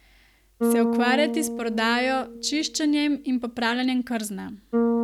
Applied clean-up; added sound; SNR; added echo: none; Bass guitar; 3 dB; none.